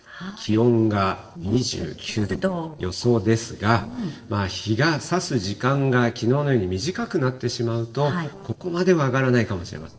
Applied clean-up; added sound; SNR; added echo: neural separator model SepFormer DNS4.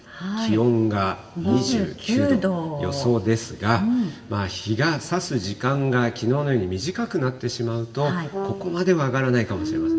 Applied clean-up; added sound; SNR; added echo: none; Brass instrument; 9 dB; reverberation time 1.3 s.